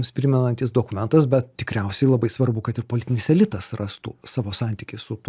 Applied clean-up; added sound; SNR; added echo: none; none; none; none.